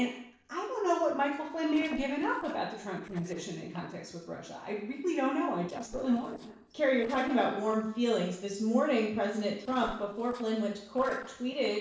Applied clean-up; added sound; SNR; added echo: neural separator model SepFormer DNS4.